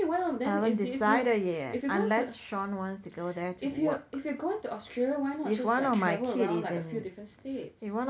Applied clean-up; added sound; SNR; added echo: none; none; none; none.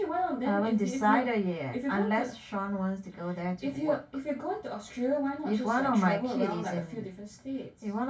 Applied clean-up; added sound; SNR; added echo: none; none; none; reverberation time 0.1 s.